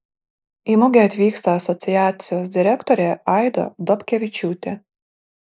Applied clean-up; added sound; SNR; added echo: neural mask model Resemble Enhance denoiser.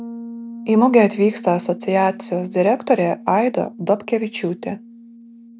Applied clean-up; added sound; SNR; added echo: none; Bass guitar; 16 dB; none.